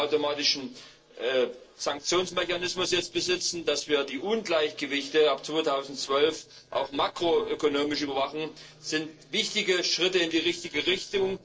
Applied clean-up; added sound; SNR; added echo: neural separator model SepFormer DNS4.